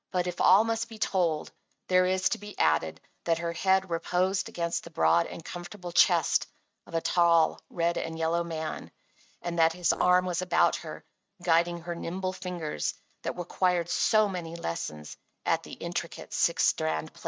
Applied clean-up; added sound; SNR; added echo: neural mask model RNNoise.